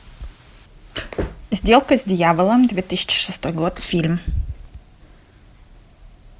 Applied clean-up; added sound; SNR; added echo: none; none; none; none.